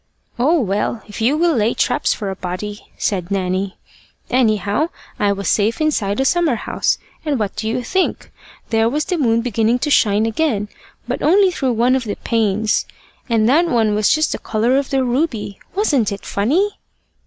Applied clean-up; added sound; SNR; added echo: neural mask model Resemble Enhance denoiser.